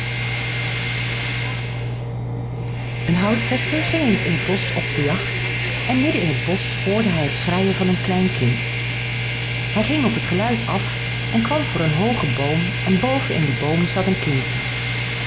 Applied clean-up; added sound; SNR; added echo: none; Engine + Train; 0 dB; none.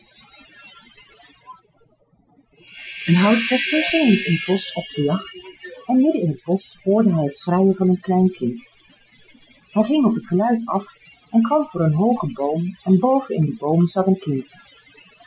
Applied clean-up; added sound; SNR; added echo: classical method Wiener filter.